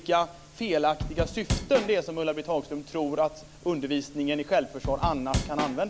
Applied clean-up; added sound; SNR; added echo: none; Drum / Drum kit; 3 dB; none.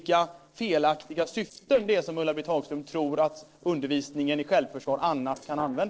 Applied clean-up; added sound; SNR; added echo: neural separator model SepFormer DNS4.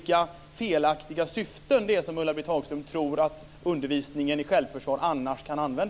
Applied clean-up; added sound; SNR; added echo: none; none; none; none.